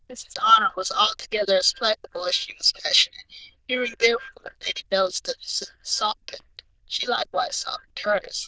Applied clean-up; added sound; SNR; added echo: neural diffusion model UNIVERSE++.